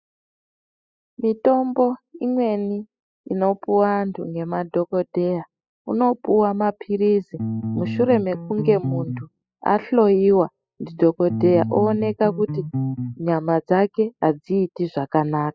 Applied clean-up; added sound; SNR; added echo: classical method spectral subtraction.